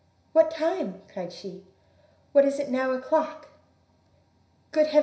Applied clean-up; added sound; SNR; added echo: none; none; none; reverberation time 0.5 s.